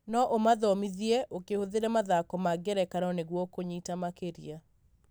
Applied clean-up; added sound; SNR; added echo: none; none; none; none.